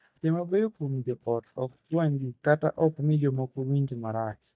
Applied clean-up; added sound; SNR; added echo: neural mask model DeepFilterNet 3.